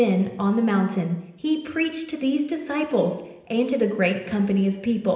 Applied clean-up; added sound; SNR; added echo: none; none; none; reverberation time 0.9 s.